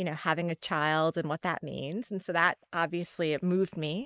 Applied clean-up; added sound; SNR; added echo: neural mask model Resemble Enhance denoiser.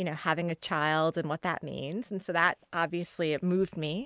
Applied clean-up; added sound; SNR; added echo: none; none; none; none.